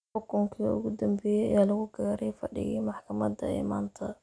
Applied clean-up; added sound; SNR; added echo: none; none; none; none.